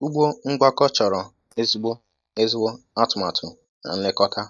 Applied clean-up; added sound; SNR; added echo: neural mask model DeepFilterNet 3.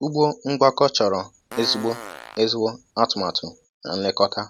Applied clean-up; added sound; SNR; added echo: none; Fart; 17 dB; none.